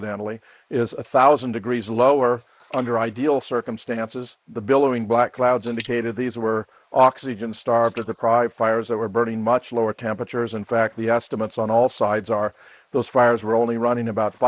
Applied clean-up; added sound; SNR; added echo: neural mask model Resemble Enhance denoiser.